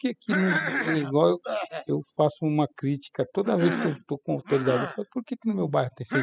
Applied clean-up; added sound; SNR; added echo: classical method spectral subtraction.